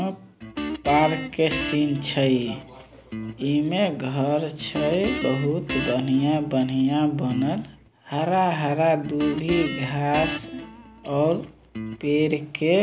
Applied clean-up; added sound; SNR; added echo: none; Guitar; 10 dB; none.